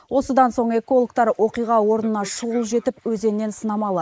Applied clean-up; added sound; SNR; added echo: neural mask model Resemble Enhance denoiser.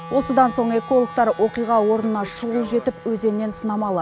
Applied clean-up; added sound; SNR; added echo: none; Wind instrument, woodwind instrument; 16 dB; none.